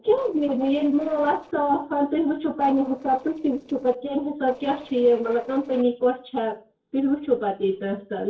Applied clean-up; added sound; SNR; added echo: neural separator model SepFormer DNS4.